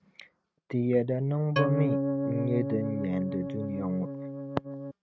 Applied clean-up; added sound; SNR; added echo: neural mask model RNNoise.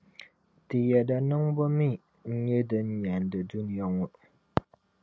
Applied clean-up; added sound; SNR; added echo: none; none; none; none.